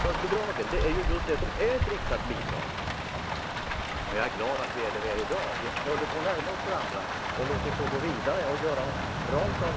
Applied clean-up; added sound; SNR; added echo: none; Rain; -1 dB; none.